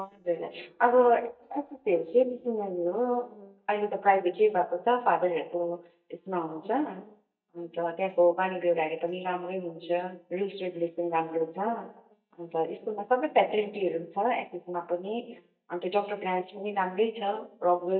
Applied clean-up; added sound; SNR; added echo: neural mask model DeepFilterNet 3.